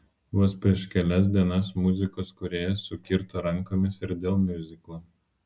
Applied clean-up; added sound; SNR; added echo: none; none; none; none.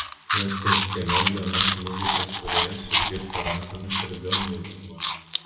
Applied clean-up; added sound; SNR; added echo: none; Chewing, mastication; -4 dB; reverberation time 1.2 s.